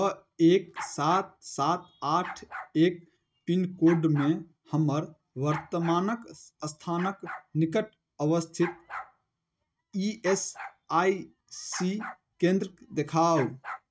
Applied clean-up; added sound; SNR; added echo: neural mask model RNNoise.